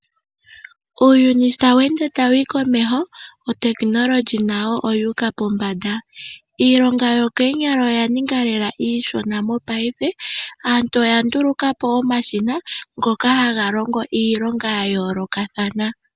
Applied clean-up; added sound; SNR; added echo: none; none; none; none.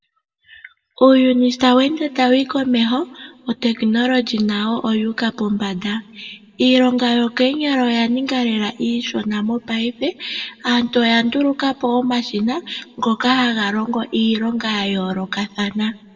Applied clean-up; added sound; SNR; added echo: none; none; none; reverberation time 1.3 s.